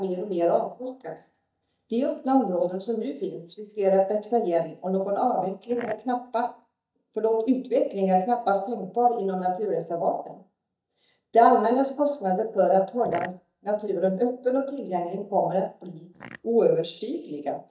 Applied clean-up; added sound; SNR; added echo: neural mask model DeepFilterNet 3.